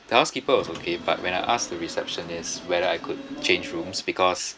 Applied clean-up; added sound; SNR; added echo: none; Subway, metro, underground / Sliding door; 13 dB; none.